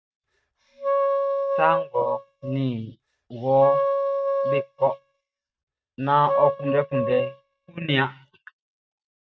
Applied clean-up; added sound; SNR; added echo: neural mask model RNNoise.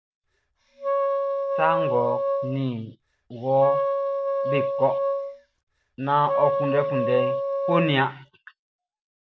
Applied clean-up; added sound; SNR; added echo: none; Wind instrument, woodwind instrument; -1 dB; none.